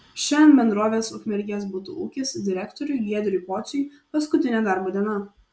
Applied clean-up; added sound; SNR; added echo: none; none; none; none.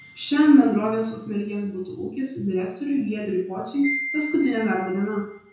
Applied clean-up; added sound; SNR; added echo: none; Wind chime; 15 dB; reverberation time 0.5 s.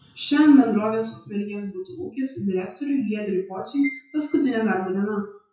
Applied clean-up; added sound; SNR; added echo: classical method WPE with log-MMSE.